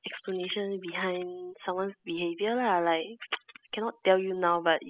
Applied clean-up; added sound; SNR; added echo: classical method spectral subtraction.